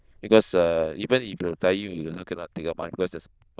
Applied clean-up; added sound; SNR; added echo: neural diffusion model UNIVERSE++.